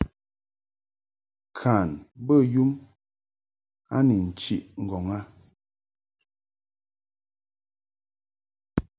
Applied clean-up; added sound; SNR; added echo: none; none; none; none.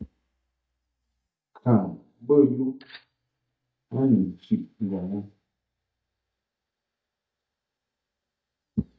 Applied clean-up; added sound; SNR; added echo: neural mask model DeepFilterNet 3.